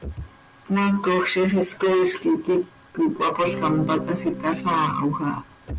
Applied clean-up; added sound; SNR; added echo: none; Electric guitar / Strum; 9 dB; none.